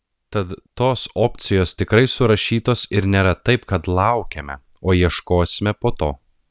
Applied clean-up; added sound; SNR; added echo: none; none; none; none.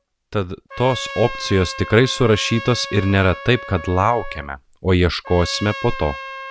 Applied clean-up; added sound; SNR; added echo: none; Trumpet; 13 dB; none.